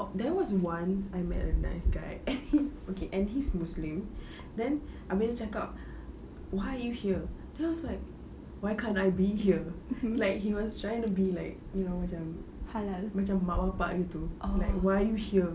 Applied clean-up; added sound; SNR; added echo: none; Bass drum; 15 dB; none.